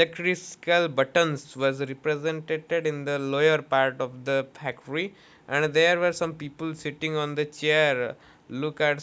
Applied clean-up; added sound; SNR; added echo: none; none; none; none.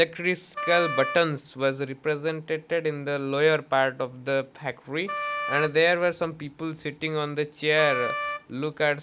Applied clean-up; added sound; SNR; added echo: none; Wind instrument, woodwind instrument; 7 dB; none.